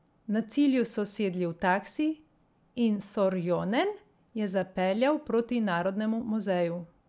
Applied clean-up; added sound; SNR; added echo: none; none; none; none.